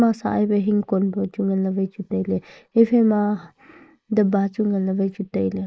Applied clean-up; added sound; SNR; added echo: neural mask model Resemble Enhance denoiser.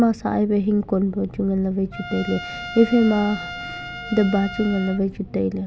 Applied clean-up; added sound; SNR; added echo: none; Trumpet; 13 dB; none.